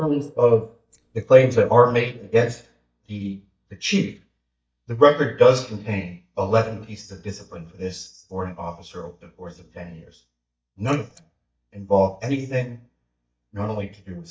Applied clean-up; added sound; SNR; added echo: neural mask model DeepFilterNet 3.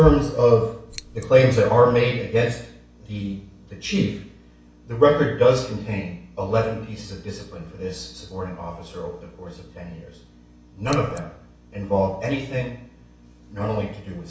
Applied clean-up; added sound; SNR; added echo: none; Scissors; 17 dB; reverberation time 0.6 s.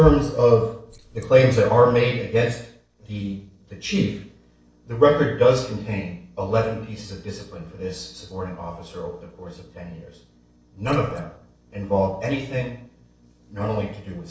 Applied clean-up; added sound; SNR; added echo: neural separator model SepFormer DNS4.